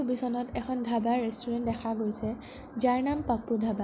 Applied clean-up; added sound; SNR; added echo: none; none; none; none.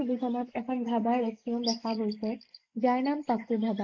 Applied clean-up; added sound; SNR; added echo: neural mask model Resemble Enhance denoiser.